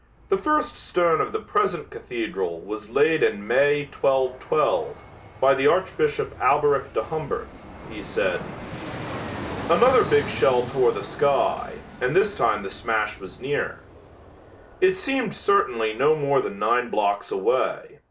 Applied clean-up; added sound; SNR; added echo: none; Fixed-wing aircraft, airplane; 15 dB; none.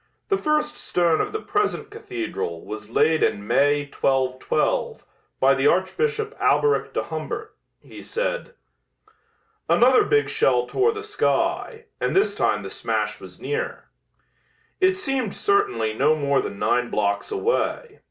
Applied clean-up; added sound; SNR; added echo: none; none; none; none.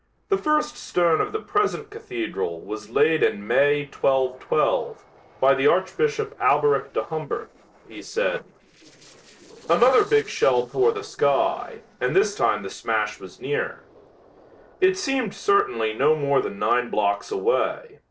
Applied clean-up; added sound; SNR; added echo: neural separator model SepFormer DNS4.